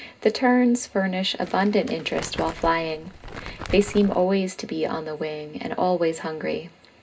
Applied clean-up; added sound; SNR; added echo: none; Crumpling, crinkling; 13 dB; reverberation time 0.2 s.